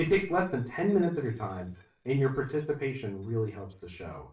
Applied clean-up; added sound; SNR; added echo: neural separator model SepFormer DNS4.